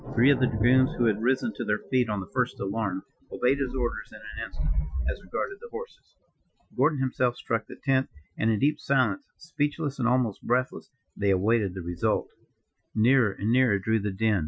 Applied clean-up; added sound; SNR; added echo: classical method Wiener filter.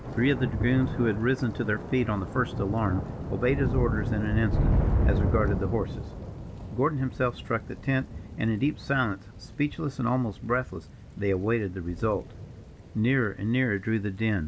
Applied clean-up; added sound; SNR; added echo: none; Thunder / Rain; 3 dB; none.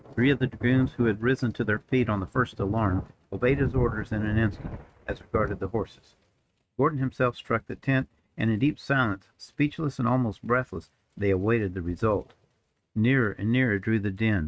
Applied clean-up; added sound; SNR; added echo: neural mask model RNNoise.